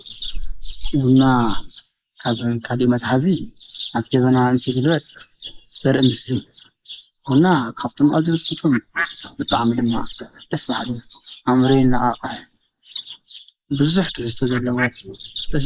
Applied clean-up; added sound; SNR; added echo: neural mask model Resemble Enhance denoiser.